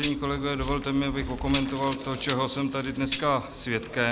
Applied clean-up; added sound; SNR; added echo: none; Tambourine; -4 dB; none.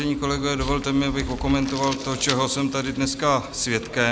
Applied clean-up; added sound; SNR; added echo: none; none; none; none.